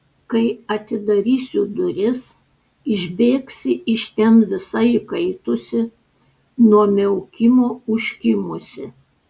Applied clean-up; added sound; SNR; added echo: none; none; none; none.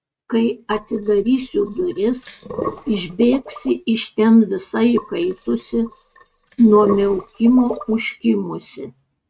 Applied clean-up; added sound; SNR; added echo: neural mask model RNNoise.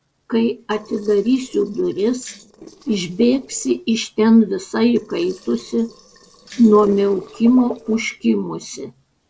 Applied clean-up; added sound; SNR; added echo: neural separator model SepFormer DNS4.